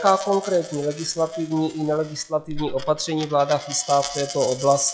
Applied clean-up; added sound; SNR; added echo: classical method log-MMSE.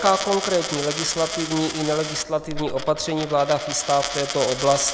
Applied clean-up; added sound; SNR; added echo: none; Coin (dropping); 8 dB; none.